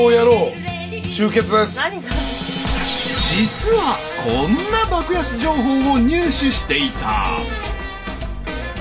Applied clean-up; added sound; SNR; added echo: none; Wind; 19 dB; reverberation time 0.2 s.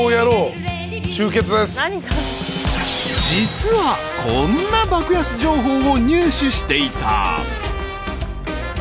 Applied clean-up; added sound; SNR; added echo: none; none; none; none.